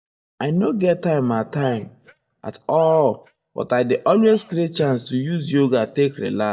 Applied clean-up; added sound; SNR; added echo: neural mask model DeepFilterNet 3.